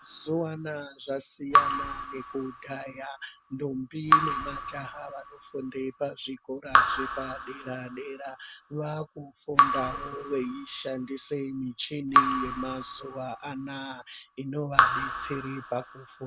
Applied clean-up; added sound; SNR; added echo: none; Raindrop / Drip; -5 dB; none.